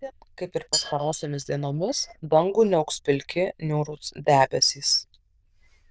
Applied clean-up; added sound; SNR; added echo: neural diffusion model UNIVERSE++.